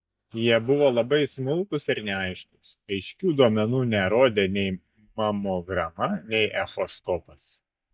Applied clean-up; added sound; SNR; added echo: neural mask model DeepFilterNet 3.